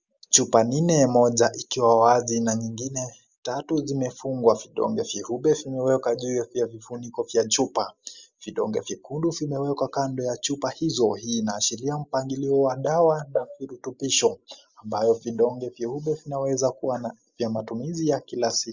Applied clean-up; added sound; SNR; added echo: neural mask model Resemble Enhance denoiser.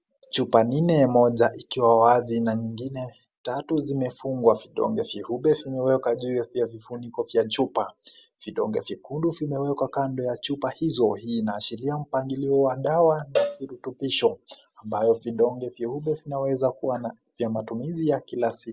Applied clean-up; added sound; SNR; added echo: none; Cowbell; 7 dB; none.